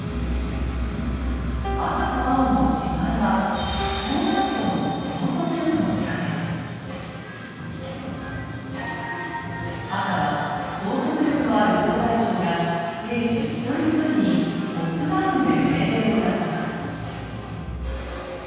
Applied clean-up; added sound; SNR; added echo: none; Piano; 12 dB; reverberation time 2.2 s.